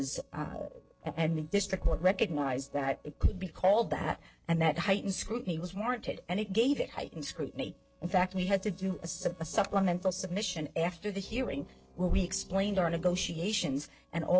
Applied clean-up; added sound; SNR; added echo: neural separator model SepFormer DNS4.